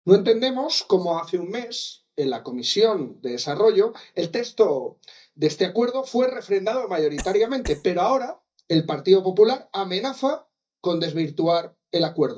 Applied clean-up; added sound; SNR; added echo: neural mask model DeepFilterNet 3.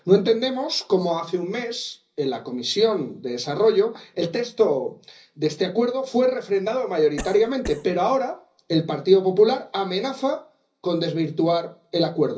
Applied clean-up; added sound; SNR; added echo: none; Cough; 14 dB; reverberation time 0.5 s.